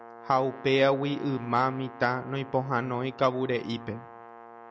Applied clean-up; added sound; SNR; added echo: none; Brass instrument; 17 dB; none.